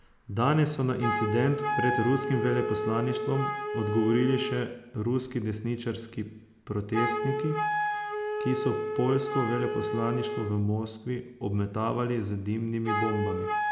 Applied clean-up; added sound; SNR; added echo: none; Wind instrument, woodwind instrument; 4 dB; none.